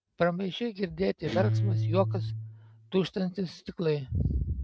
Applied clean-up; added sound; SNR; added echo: neural mask model RNNoise.